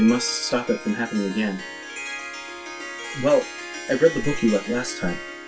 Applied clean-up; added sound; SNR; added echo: none; Harp; 11 dB; reverberation time 0.2 s.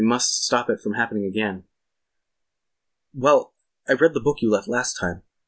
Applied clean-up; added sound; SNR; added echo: none; none; none; none.